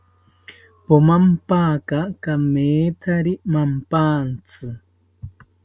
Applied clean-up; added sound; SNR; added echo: none; none; none; none.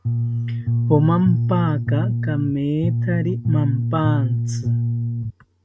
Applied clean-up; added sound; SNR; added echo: none; Bass guitar; -2 dB; none.